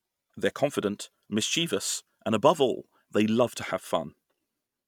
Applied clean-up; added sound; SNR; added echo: none; none; none; none.